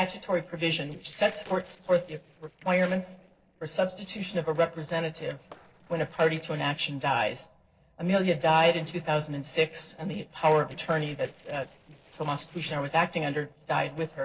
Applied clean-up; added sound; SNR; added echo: neural separator model SepFormer DNS4.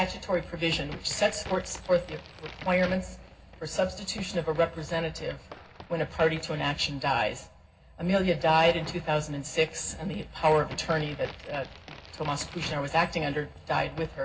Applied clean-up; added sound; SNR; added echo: none; Crack; 18 dB; reverberation time 0.4 s.